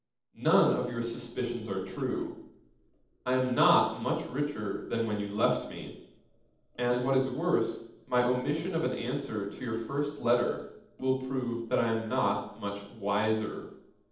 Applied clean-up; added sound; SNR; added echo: neural separator model SepFormer DNS4.